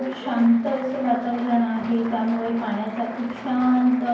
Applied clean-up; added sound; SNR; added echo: none; Applause; 15 dB; reverberation time 0.9 s.